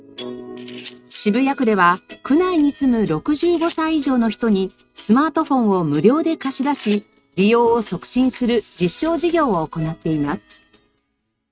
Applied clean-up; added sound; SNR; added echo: neural mask model RNNoise.